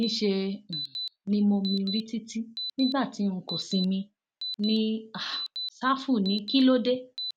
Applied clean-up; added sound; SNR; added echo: none; Alarm; 10 dB; none.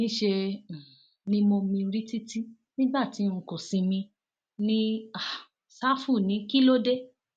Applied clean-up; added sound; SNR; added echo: none; none; none; none.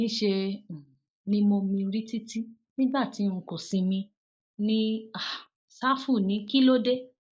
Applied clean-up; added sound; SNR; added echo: neural mask model Resemble Enhance denoiser.